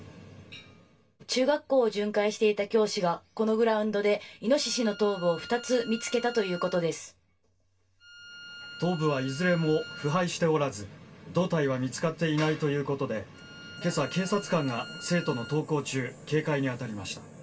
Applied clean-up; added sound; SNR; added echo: none; Bowed string instrument; 17 dB; reverberation time 0.1 s.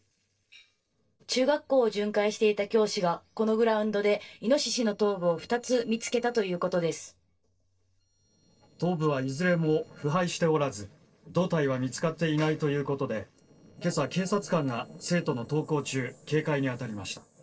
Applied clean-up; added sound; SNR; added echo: neural separator model SepFormer DNS4.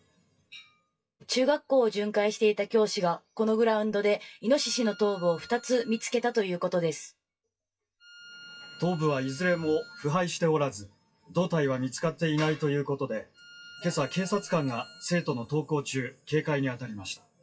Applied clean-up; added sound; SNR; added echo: classical method WPE with log-MMSE.